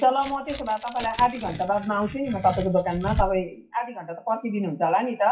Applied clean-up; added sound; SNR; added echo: classical method WPE with log-MMSE.